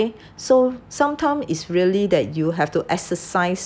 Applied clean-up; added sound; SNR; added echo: none; none; none; none.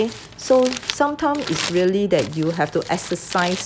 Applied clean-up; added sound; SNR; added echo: none; Crumpling, crinkling; 12 dB; none.